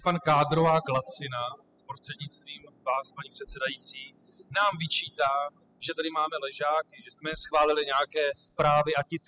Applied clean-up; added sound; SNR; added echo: classical method spectral subtraction.